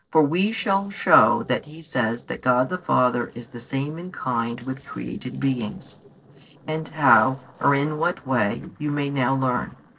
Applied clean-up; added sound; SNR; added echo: neural separator model SepFormer DNS4.